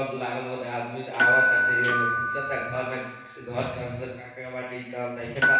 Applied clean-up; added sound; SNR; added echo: none; Door / Bell; -5 dB; reverberation time 1.1 s.